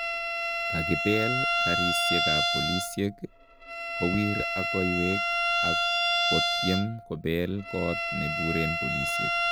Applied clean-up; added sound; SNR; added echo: none; Bowed string instrument; -3 dB; none.